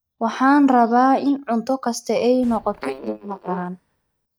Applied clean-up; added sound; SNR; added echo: neural mask model DeepFilterNet 3.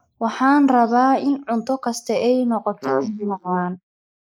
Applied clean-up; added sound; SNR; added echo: neural mask model Resemble Enhance denoiser.